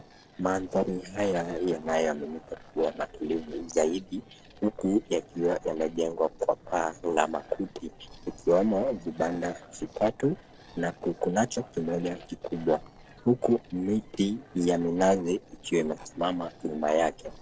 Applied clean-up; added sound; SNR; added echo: neural separator model SepFormer DNS4.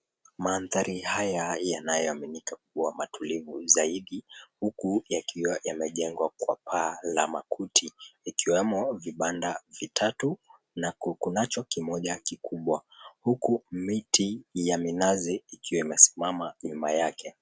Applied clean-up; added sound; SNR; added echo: none; none; none; none.